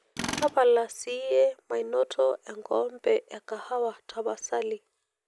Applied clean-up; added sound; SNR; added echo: none; Tools; 13 dB; none.